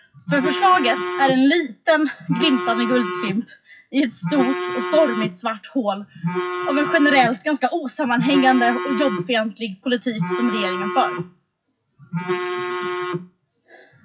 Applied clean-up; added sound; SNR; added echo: classical method WPE with log-MMSE.